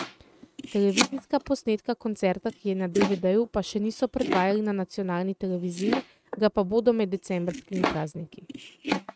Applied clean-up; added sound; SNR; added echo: neural mask model RNNoise.